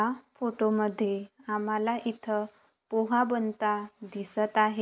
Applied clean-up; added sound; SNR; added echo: none; none; none; none.